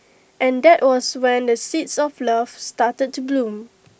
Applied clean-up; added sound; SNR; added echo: none; none; none; none.